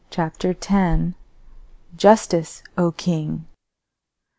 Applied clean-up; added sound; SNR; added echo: none; none; none; none.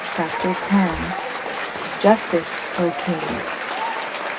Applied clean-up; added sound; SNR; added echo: none; Applause / Cheering; 3 dB; reverberation time 0.2 s.